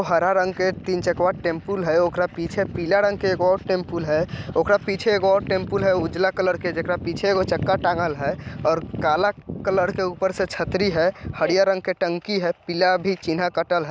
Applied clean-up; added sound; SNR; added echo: none; none; none; none.